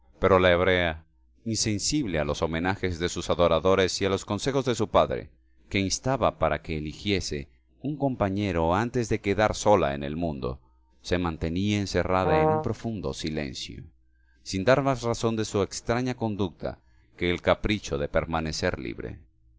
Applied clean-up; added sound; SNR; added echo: none; Brass instrument; -1 dB; none.